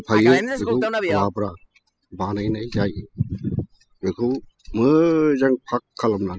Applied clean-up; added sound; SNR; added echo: classical method spectral subtraction.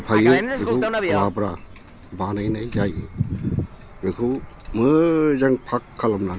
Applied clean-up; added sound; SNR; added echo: none; Fixed-wing aircraft, airplane; 8 dB; none.